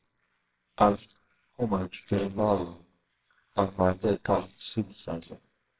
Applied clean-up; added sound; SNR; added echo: neural separator model SepFormer WHAMR!.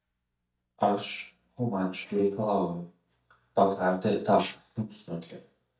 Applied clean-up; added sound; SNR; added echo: neural mask model DeepFilterNet 3.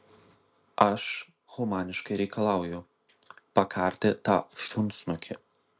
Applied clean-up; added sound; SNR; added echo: none; none; none; none.